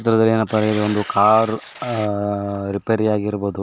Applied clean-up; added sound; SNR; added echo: none; Tearing; 18 dB; none.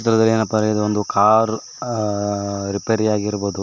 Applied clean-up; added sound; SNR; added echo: none; none; none; none.